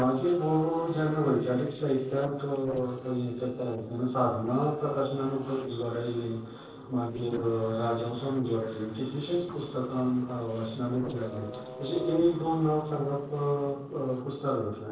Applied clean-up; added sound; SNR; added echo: neural separator model SepFormer DNS4.